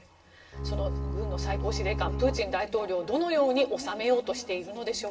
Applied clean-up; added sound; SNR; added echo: none; Bowed string instrument; 3 dB; reverberation time 2.6 s.